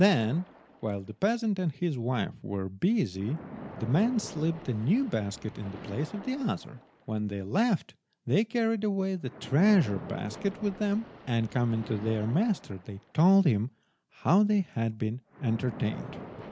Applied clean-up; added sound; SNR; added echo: none; Splash, splatter; 17 dB; none.